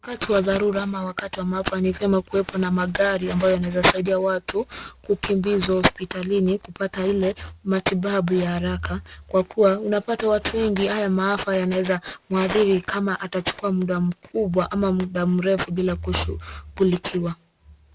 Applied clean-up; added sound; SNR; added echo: none; none; none; none.